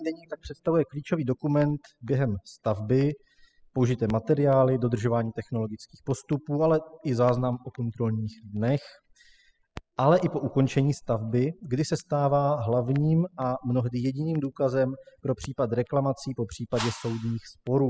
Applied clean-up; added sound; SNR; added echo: classical method spectral subtraction.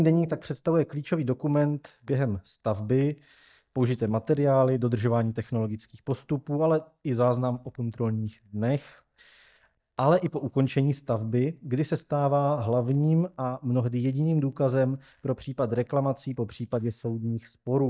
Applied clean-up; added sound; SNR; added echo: neural mask model DeepFilterNet 3.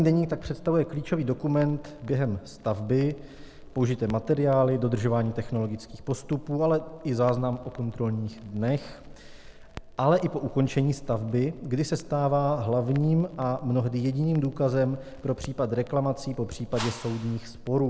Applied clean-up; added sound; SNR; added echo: none; Crackle + Whoosh, swoosh, swish; 17 dB; none.